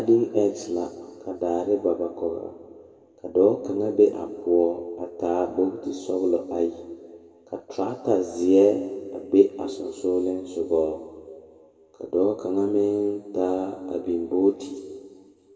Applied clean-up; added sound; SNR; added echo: none; none; none; reverberation time 1.9 s.